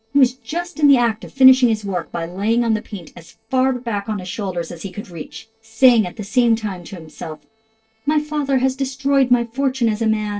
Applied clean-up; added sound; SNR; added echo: neural separator model SepFormer DNS4.